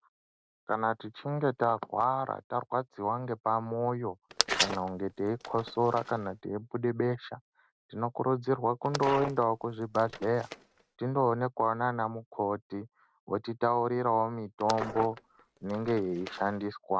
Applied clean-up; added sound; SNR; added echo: neural mask model RNNoise.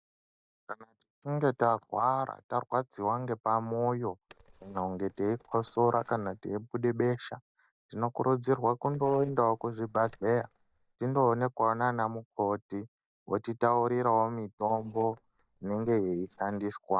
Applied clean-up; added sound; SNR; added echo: neural mask model DeepFilterNet 3.